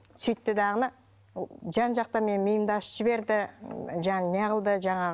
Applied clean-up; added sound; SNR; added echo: none; none; none; none.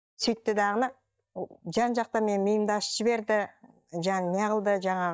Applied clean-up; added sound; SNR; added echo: neural mask model DeepFilterNet 3.